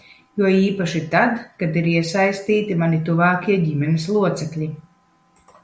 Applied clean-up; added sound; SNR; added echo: none; none; none; none.